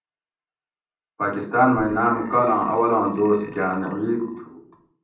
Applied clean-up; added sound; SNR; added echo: none; Burping, eructation; 19 dB; reverberation time 0.6 s.